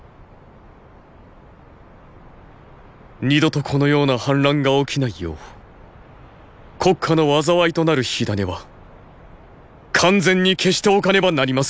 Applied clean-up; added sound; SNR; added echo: none; none; none; none.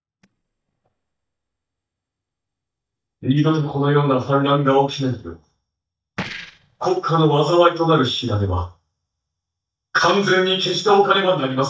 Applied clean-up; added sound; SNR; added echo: neural mask model DeepFilterNet 3.